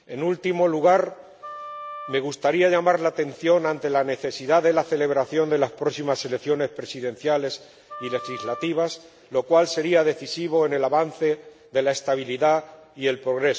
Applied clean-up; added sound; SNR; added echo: none; Wind instrument, woodwind instrument; 15 dB; none.